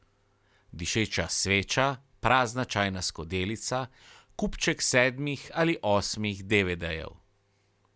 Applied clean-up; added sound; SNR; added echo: none; none; none; none.